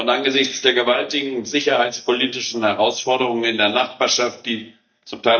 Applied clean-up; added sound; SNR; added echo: neural mask model DeepFilterNet 3.